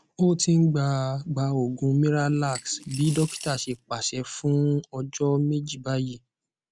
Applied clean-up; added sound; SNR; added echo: none; Coin (dropping) / Glass; 15 dB; none.